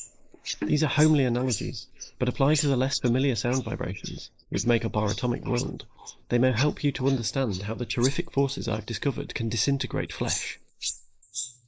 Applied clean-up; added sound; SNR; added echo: neural mask model Resemble Enhance denoiser.